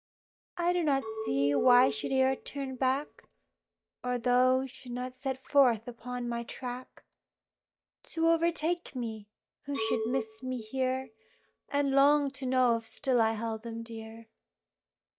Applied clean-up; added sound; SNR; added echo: neural mask model DeepFilterNet 3.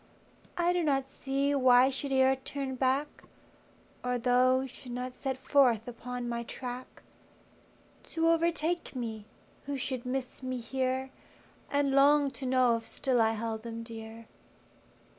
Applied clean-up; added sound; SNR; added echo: none; none; none; none.